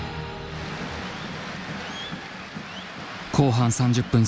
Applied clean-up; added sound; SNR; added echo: none; none; none; none.